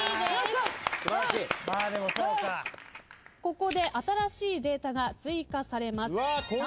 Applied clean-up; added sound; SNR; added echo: none; none; none; none.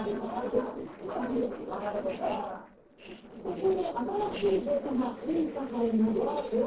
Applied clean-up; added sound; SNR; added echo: neural separator model SepFormer DNS4.